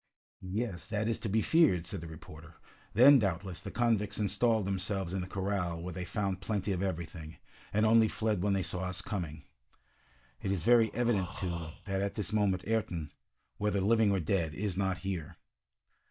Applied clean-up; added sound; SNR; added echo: neural mask model DeepFilterNet 3.